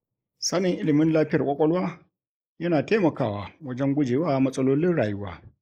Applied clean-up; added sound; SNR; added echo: neural mask model Resemble Enhance denoiser.